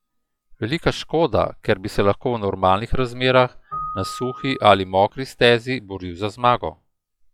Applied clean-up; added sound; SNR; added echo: classical method log-MMSE.